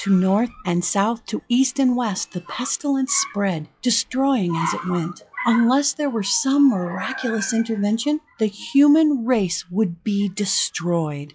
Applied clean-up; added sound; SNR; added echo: classical method log-MMSE.